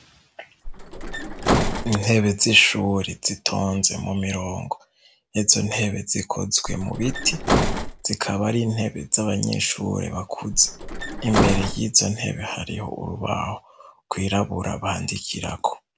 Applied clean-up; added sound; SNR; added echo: none; Bus; 0 dB; none.